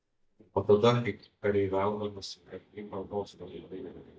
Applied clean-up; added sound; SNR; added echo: neural mask model DeepFilterNet 3.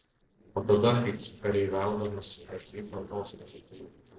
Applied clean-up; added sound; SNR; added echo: neural separator model SepFormer DNS4.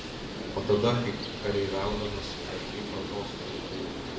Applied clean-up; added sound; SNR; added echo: none; Bird; 4 dB; reverberation time 0.9 s.